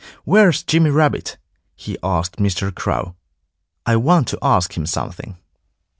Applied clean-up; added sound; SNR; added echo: none; none; none; none.